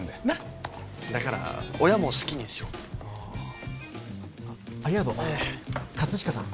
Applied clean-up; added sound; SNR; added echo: none; none; none; none.